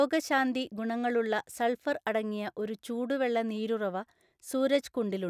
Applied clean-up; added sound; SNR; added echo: none; none; none; none.